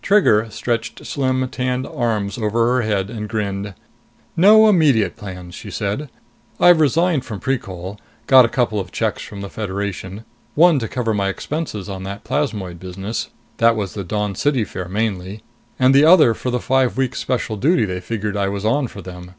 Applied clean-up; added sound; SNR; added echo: none; none; none; none.